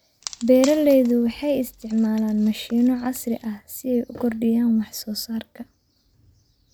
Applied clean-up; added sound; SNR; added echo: none; Wood; 19 dB; none.